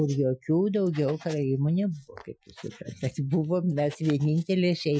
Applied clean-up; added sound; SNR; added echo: classical method Wiener filter.